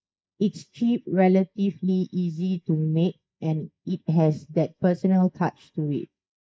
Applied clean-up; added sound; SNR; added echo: neural mask model Resemble Enhance denoiser.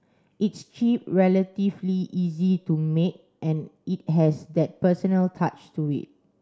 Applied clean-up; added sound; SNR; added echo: none; none; none; none.